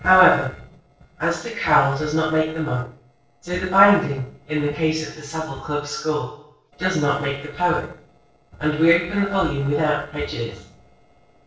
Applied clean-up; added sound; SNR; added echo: neural separator model SepFormer DNS4.